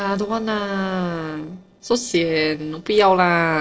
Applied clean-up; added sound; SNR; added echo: neural separator model SepFormer DNS4.